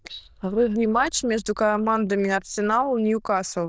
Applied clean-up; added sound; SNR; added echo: neural diffusion model UNIVERSE++.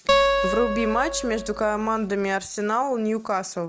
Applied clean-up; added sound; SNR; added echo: none; Acoustic guitar; 1 dB; none.